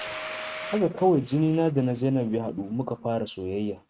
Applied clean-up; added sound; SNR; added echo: neural mask model RNNoise.